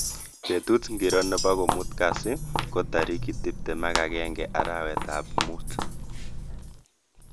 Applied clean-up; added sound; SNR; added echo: none; Walk, footsteps + Chink, clink; 2 dB; none.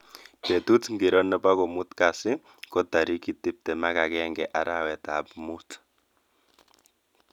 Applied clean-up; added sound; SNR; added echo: none; none; none; none.